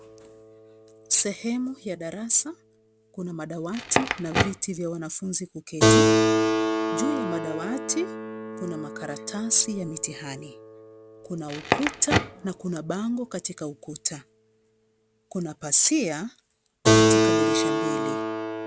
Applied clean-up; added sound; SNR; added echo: none; Crackle + Keyboard (musical); -3 dB; none.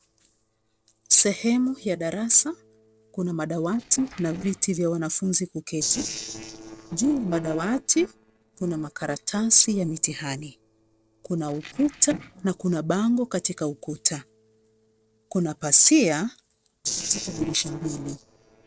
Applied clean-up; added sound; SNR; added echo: neural separator model SepFormer DNS4.